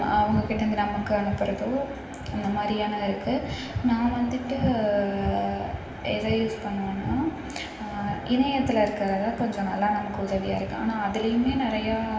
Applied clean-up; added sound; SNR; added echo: none; none; none; reverberation time 1.4 s.